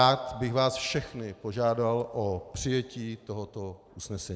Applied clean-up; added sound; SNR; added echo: none; none; none; none.